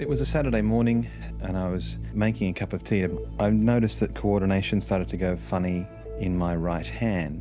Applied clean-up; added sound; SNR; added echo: none; none; none; none.